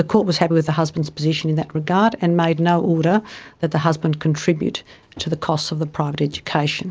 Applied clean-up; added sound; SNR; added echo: none; none; none; none.